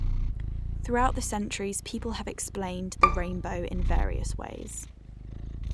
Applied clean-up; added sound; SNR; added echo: none; Bowed string instrument + Purr; -4 dB; none.